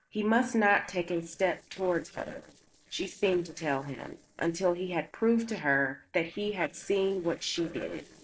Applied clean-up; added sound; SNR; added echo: neural separator model SepFormer DNS4.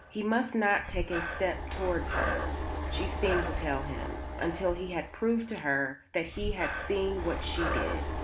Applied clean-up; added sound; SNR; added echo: none; Breathing; 3 dB; none.